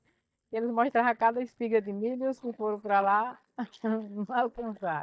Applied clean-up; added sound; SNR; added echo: neural mask model DeepFilterNet 3.